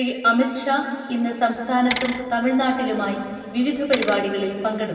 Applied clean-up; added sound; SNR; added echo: none; Bicycle; 13 dB; reverberation time 2.3 s.